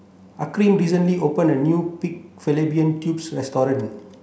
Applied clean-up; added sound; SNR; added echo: none; none; none; none.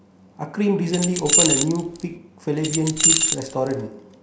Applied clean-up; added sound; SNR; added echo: none; Keys jangling; -3 dB; none.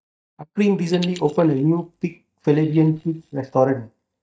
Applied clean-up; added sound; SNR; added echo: neural mask model DeepFilterNet 3.